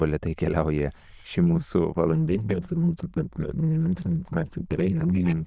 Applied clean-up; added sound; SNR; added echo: neural diffusion model UNIVERSE++.